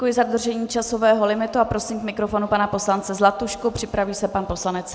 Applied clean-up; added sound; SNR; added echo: none; none; none; none.